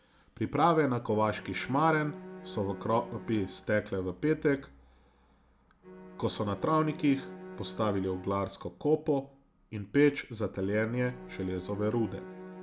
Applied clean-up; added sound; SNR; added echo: none; Bowed string instrument; 17 dB; none.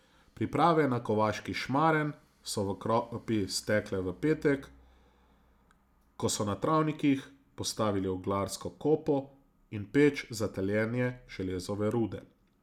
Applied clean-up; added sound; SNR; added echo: none; none; none; none.